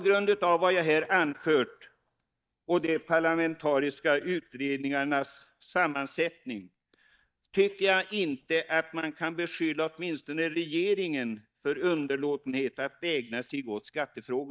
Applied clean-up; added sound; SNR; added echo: neural mask model DeepFilterNet 3.